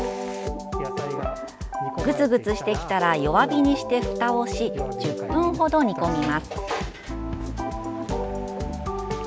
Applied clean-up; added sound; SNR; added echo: none; none; none; none.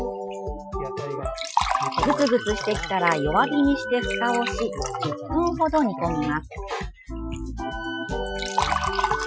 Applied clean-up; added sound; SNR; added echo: classical method Wiener filter.